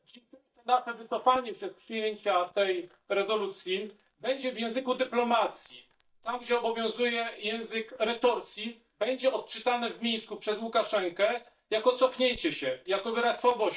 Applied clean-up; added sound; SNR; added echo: neural mask model DeepFilterNet 3.